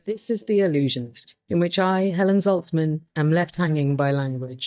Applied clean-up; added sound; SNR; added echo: neural mask model DeepFilterNet 3.